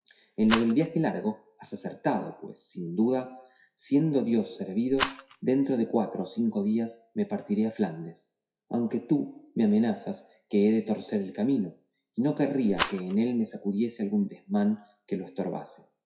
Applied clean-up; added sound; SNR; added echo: classical method WPE with log-MMSE.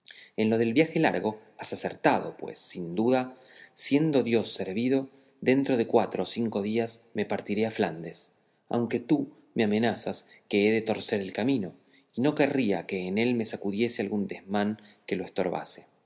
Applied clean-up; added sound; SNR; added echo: none; none; none; none.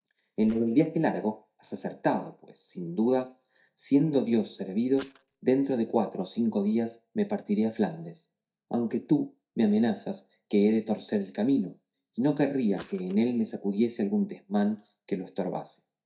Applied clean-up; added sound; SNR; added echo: neural mask model DeepFilterNet 3.